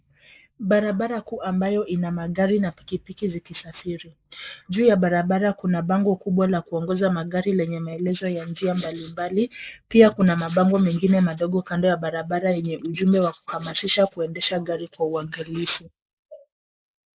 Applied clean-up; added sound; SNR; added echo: neural mask model Resemble Enhance denoiser.